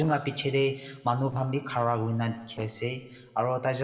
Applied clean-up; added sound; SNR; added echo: neural separator model SepFormer DNS4.